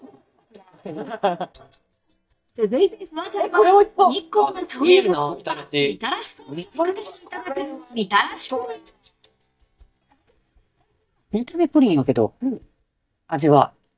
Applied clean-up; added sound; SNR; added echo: neural mask model DeepFilterNet 3.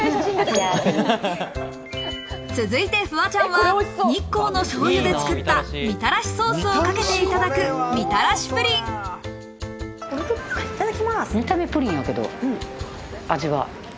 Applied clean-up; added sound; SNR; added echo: none; none; none; none.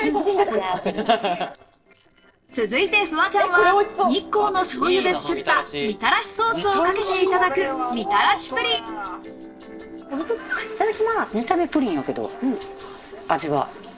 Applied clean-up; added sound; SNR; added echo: neural separator model SepFormer DNS4.